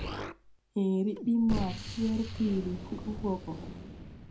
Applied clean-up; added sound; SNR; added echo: none; Explosion; 7 dB; reverberation time 0.3 s.